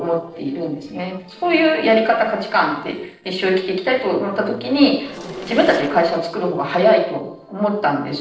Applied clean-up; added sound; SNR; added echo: neural separator model SepFormer DNS4.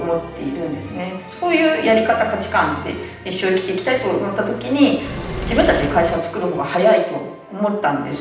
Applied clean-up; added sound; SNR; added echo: none; Engine / Mechanisms; 6 dB; reverberation time 0.9 s.